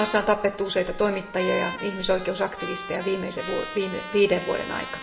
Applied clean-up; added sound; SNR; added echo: none; Trumpet; 11 dB; reverberation time 0.9 s.